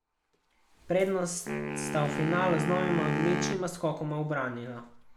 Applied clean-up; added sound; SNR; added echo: none; Wind instrument, woodwind instrument; 4 dB; none.